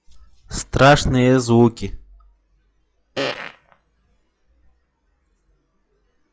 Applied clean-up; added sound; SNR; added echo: classical method log-MMSE.